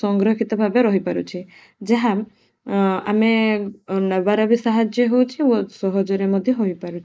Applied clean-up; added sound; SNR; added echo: neural mask model Resemble Enhance denoiser.